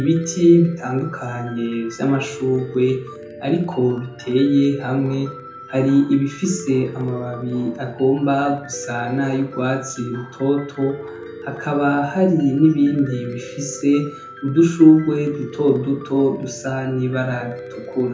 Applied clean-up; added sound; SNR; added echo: none; Piano; 16 dB; reverberation time 0.5 s.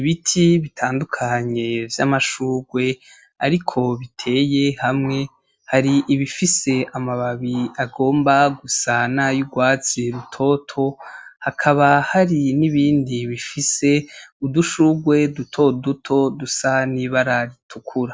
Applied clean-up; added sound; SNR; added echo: none; none; none; none.